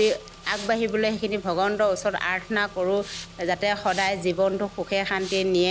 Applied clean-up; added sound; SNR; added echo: none; Hiss + Engine / Car; 17 dB; none.